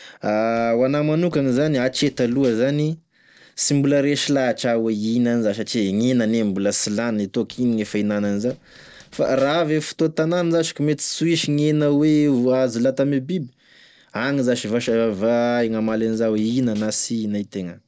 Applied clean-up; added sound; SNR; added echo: neural separator model SepFormer DNS4.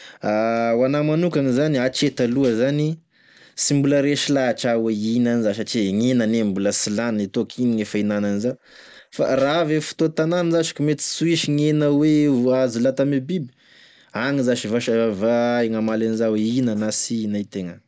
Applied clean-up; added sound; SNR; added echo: neural mask model Resemble Enhance denoiser.